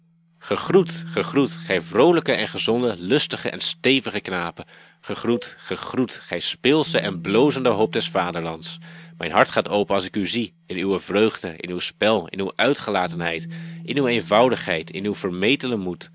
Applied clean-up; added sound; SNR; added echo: none; Bass guitar + Cowbell; 17 dB; none.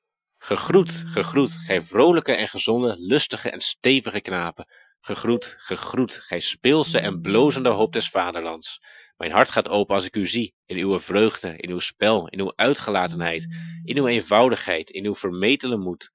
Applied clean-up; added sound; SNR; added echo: classical method Wiener filter.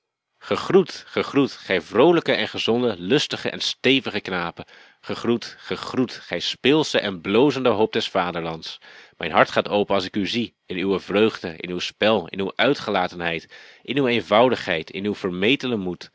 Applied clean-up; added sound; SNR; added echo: none; none; none; none.